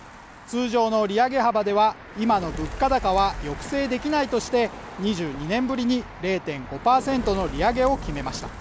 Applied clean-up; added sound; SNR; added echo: none; Fire; 15 dB; none.